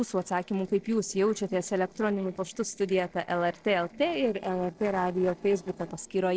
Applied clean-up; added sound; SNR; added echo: neural separator model SepFormer DNS4.